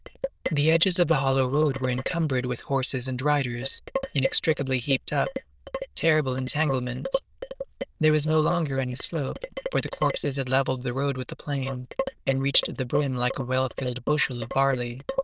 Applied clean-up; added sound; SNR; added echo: neural diffusion model UNIVERSE++.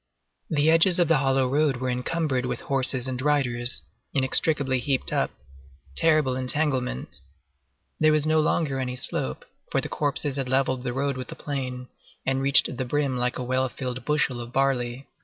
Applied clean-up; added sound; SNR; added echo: none; none; none; none.